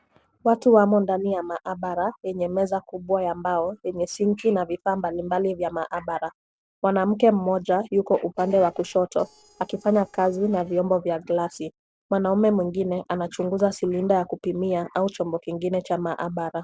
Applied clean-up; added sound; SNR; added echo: neural separator model SepFormer DNS4.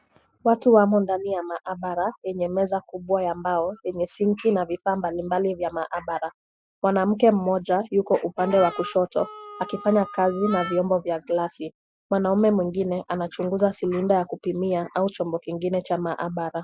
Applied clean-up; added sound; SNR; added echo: classical method Wiener filter.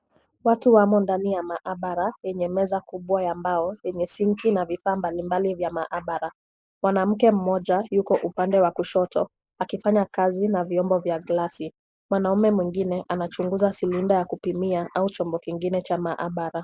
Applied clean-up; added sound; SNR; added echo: neural mask model Resemble Enhance denoiser.